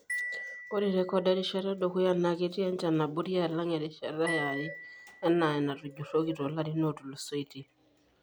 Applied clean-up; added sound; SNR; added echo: none; Marimba, xylophone; 13 dB; none.